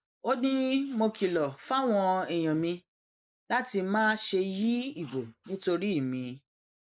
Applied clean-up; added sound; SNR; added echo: neural mask model Resemble Enhance denoiser.